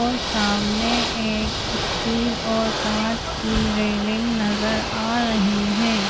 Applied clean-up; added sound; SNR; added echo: none; Ocean / Boat, Water vehicle; 2 dB; none.